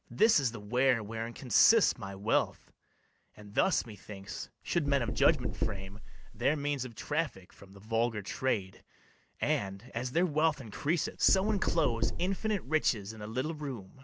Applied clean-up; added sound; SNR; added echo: none; Knock; -1 dB; none.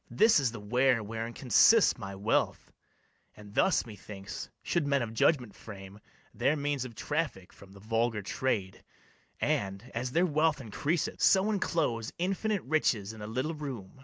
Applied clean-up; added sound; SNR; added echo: none; none; none; none.